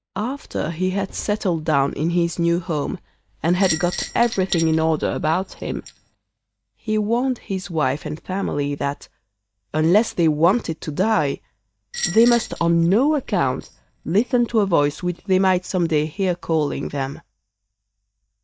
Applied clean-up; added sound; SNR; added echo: neural mask model DeepFilterNet 3.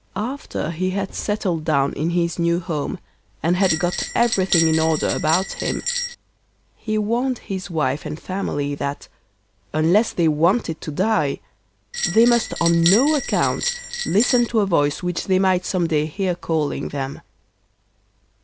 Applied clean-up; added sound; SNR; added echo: none; Bell; 5 dB; none.